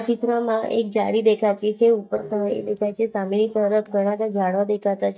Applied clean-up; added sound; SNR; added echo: neural mask model DeepFilterNet 3.